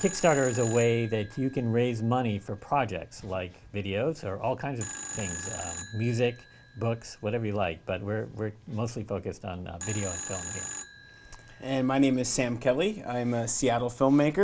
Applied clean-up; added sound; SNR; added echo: none; Telephone; 14 dB; none.